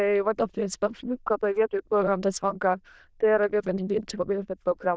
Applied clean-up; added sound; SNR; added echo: neural diffusion model UNIVERSE++.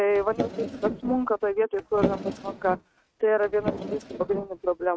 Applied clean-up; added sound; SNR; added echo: neural mask model RNNoise.